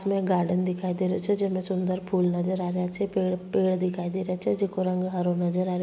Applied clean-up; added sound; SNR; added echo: none; none; none; none.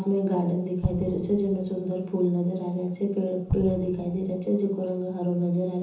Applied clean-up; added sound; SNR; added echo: none; Explosion; 8 dB; reverberation time 0.6 s.